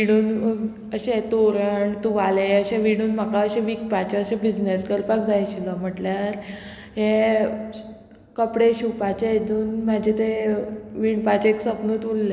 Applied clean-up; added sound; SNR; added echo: none; none; none; none.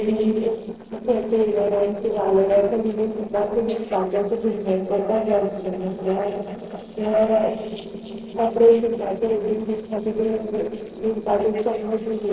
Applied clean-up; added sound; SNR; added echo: neural separator model SepFormer DNS4.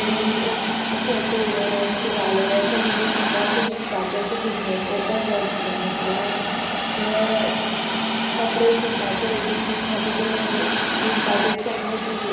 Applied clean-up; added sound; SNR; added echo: none; Hiss; -2 dB; reverberation time 1.0 s.